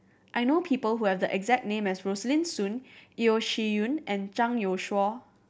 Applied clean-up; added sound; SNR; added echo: none; none; none; none.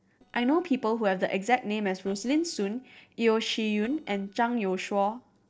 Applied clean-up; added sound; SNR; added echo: neural separator model SepFormer DNS4.